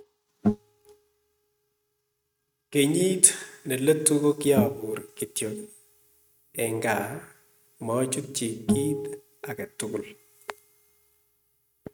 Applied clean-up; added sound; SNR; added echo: neural mask model RNNoise.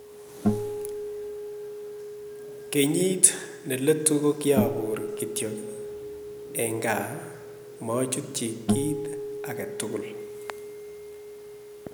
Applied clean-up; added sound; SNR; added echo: none; Acoustic guitar; 5 dB; none.